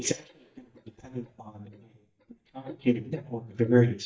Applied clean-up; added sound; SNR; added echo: neural mask model DeepFilterNet 3.